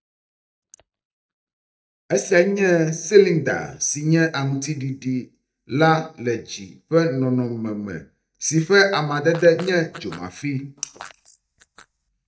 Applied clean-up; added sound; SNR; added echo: neural mask model DeepFilterNet 3.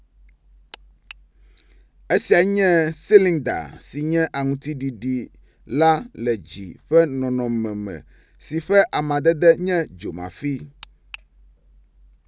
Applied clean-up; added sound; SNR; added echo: none; none; none; none.